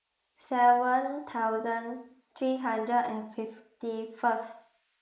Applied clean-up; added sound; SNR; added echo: neural mask model Resemble Enhance denoiser.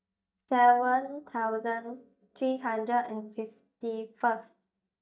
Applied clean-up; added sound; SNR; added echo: neural mask model DeepFilterNet 3.